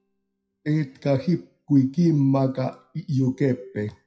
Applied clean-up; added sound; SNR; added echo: classical method WPE with log-MMSE.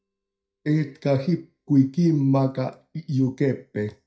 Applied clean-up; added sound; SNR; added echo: neural mask model DeepFilterNet 3.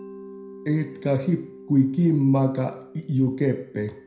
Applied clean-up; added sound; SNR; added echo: none; Mallet percussion; 19 dB; reverberation time 0.5 s.